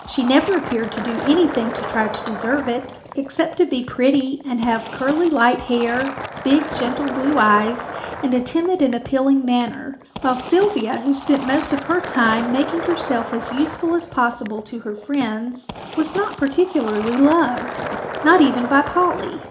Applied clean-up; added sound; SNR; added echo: none; Fill (with liquid); 11 dB; reverberation time 0.4 s.